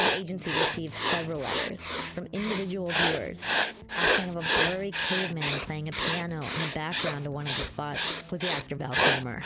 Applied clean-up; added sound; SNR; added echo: none; Writing; -3 dB; none.